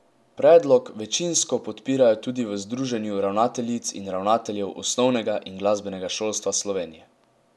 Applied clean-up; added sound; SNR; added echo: none; none; none; none.